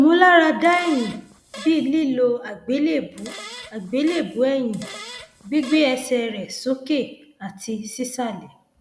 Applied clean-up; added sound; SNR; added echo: none; Fart; 17 dB; none.